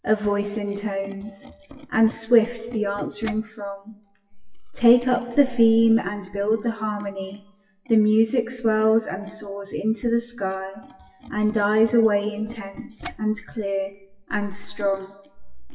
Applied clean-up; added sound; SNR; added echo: classical method WPE with log-MMSE.